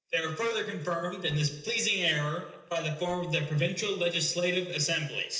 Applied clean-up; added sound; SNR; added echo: neural separator model SepFormer DNS4.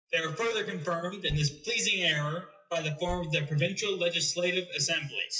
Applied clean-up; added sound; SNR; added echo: classical method WPE with log-MMSE.